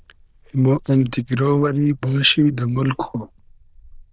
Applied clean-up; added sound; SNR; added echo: neural diffusion model UNIVERSE++.